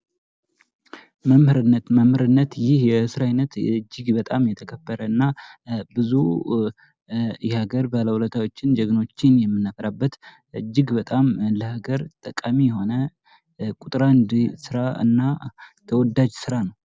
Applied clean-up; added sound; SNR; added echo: none; none; none; none.